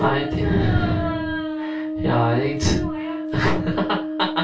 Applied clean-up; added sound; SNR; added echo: none; Brass instrument; 5 dB; reverberation time 0.3 s.